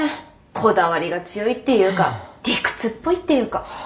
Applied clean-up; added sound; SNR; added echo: none; Breathing; 15 dB; none.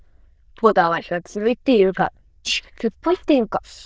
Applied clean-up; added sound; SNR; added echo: neural diffusion model UNIVERSE++.